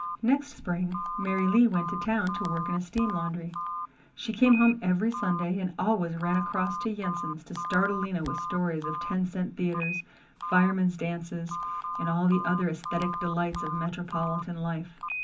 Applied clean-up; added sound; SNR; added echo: none; Telephone; 7 dB; reverberation time 0.3 s.